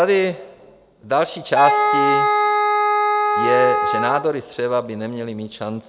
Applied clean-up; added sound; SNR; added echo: none; Wind instrument, woodwind instrument; -4 dB; none.